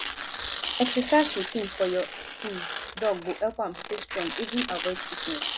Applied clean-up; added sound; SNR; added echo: none; Tearing; 3 dB; none.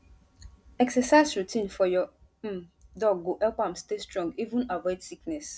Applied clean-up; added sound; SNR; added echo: none; none; none; none.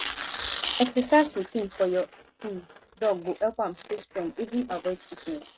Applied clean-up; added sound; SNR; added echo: neural mask model RNNoise.